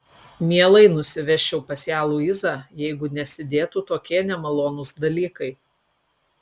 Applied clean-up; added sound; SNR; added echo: none; none; none; none.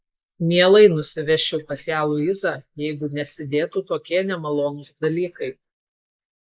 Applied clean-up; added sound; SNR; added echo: neural mask model Resemble Enhance denoiser.